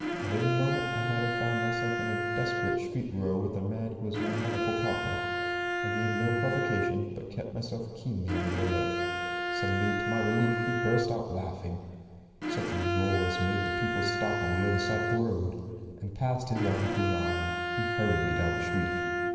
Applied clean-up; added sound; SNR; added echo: none; Bowed string instrument; 1 dB; reverberation time 2.5 s.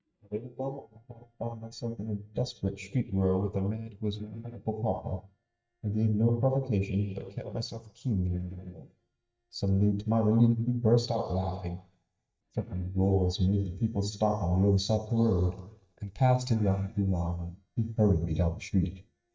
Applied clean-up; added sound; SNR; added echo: neural mask model DeepFilterNet 3.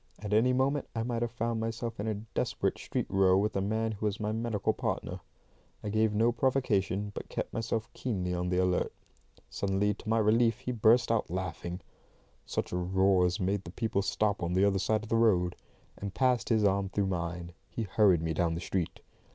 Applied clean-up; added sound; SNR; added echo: none; none; none; none.